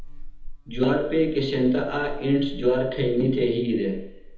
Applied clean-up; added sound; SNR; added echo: none; Buzz; 12 dB; reverberation time 1.1 s.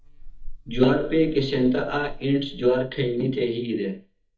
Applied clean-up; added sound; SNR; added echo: neural mask model DeepFilterNet 3.